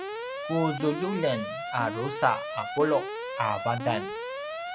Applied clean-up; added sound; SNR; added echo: none; Alarm; 5 dB; none.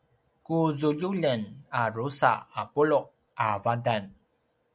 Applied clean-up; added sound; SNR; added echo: none; none; none; none.